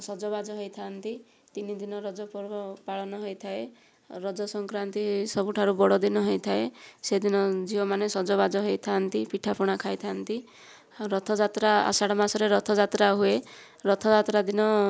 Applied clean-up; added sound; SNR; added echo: none; none; none; none.